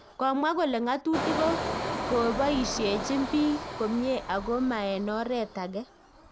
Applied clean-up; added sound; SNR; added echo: none; Engine; 7 dB; none.